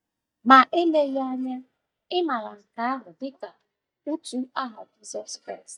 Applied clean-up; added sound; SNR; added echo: neural mask model DeepFilterNet 3.